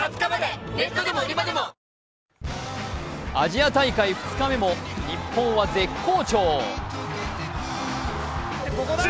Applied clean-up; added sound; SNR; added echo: none; none; none; none.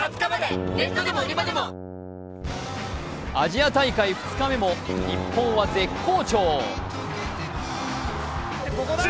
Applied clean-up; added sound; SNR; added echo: none; Keyboard (musical); 9 dB; none.